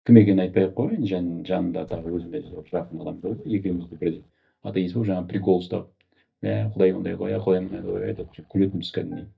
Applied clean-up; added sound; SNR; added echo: neural mask model DeepFilterNet 3.